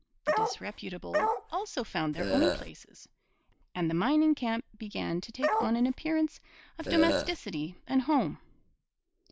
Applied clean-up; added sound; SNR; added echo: none; Bark + Burping, eructation; -1 dB; none.